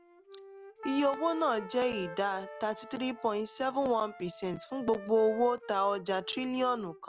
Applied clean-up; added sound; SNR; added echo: none; Wind instrument, woodwind instrument + Keyboard (musical); 15 dB; none.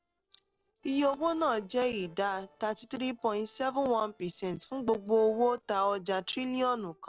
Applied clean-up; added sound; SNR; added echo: neural separator model SepFormer DNS4.